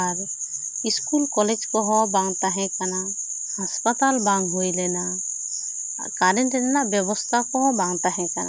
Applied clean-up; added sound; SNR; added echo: none; none; none; none.